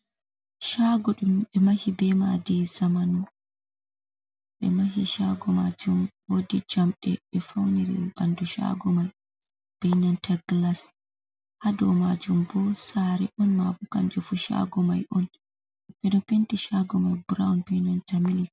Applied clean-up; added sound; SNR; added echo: none; none; none; none.